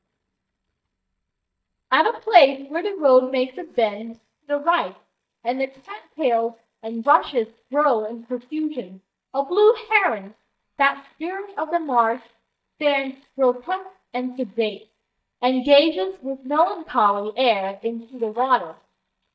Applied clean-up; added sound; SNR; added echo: neural mask model DeepFilterNet 3.